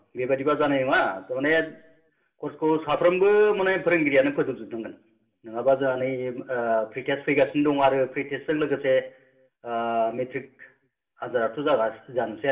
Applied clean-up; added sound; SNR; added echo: none; none; none; reverberation time 0.4 s.